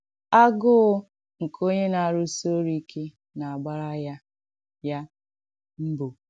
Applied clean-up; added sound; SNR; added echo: none; none; none; none.